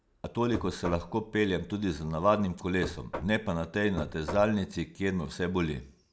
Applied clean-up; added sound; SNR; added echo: none; Knock; 11 dB; none.